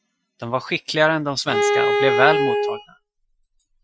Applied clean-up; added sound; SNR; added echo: classical method Wiener filter.